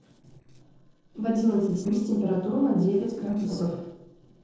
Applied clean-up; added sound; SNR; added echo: neural separator model SepFormer DNS4.